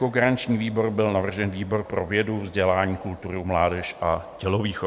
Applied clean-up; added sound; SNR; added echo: none; none; none; none.